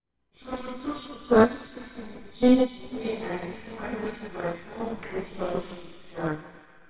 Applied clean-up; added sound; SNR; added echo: neural separator model SepFormer WHAMR!.